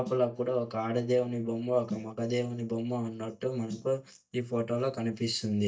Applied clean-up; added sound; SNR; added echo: neural mask model DeepFilterNet 3.